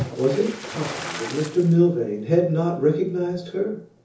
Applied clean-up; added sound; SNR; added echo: none; Splash, splatter; 14 dB; reverberation time 0.6 s.